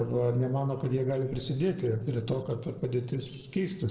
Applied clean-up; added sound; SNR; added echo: neural separator model SepFormer DNS4.